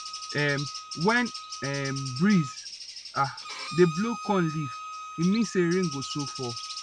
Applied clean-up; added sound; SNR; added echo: none; Bird + Bowed string instrument; 10 dB; none.